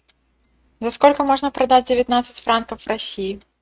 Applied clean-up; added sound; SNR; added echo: neural mask model RNNoise.